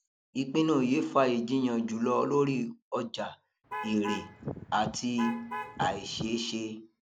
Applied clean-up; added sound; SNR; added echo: none; Wind + Alarm / Truck; 9 dB; none.